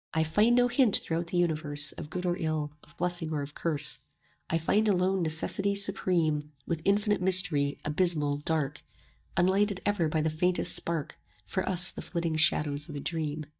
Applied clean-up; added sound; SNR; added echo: neural mask model DeepFilterNet 3.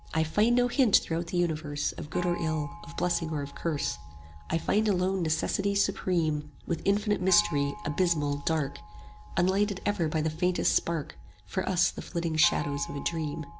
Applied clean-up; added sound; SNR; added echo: none; Gong; 19 dB; none.